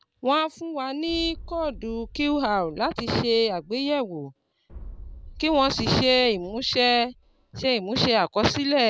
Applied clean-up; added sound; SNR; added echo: none; Boom; 18 dB; none.